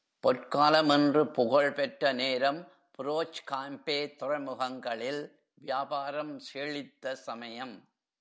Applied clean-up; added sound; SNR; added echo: none; none; none; none.